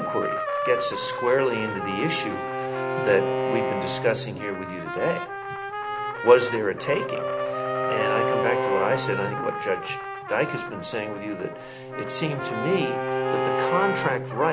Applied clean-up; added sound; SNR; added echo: none; Bowed string instrument + Trumpet; 1 dB; none.